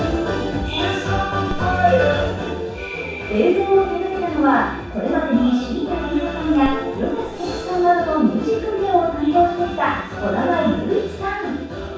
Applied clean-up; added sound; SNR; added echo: none; Crackle; 18 dB; reverberation time 0.7 s.